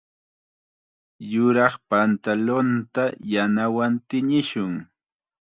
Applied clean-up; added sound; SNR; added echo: none; none; none; none.